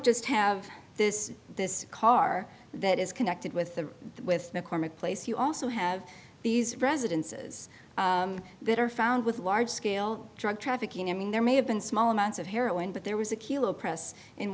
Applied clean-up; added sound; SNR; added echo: none; none; none; none.